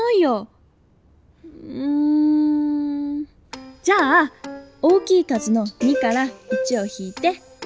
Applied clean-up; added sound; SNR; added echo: none; none; none; none.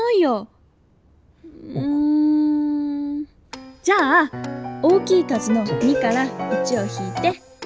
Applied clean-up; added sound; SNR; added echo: none; Breathing + Piano; 8 dB; none.